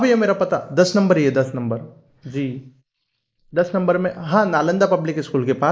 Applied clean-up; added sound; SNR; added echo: neural mask model Resemble Enhance denoiser.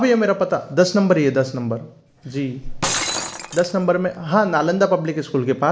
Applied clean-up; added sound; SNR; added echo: none; Shatter; 12 dB; none.